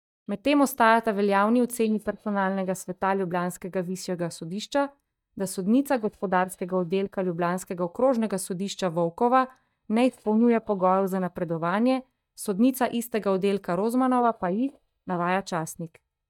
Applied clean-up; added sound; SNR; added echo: neural mask model DeepFilterNet 3.